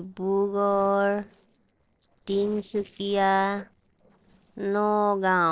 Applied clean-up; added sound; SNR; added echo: neural separator model SepFormer DNS4.